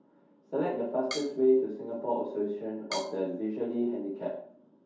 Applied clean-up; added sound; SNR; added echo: none; Drum kit; 15 dB; reverberation time 0.6 s.